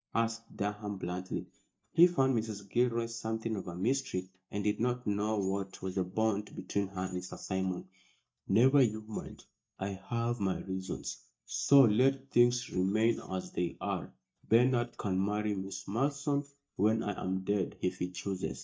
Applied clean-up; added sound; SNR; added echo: neural mask model DeepFilterNet 3.